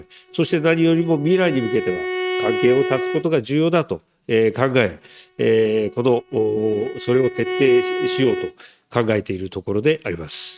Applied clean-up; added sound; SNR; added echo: neural mask model RNNoise.